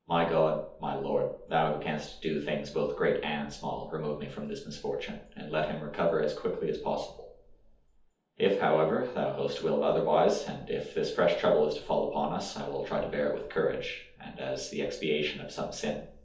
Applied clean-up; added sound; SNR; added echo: none; none; none; reverberation time 0.6 s.